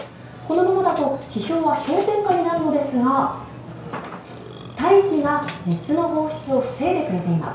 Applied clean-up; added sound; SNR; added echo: none; Burping, eructation; 16 dB; reverberation time 0.6 s.